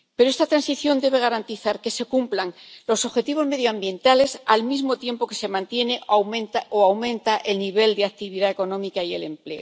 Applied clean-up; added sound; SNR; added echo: none; none; none; none.